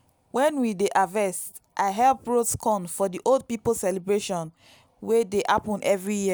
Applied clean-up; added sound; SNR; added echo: none; none; none; none.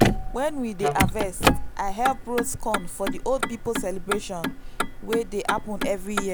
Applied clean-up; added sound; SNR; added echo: none; Wind instrument, woodwind instrument + Motor vehicle (road); -2 dB; none.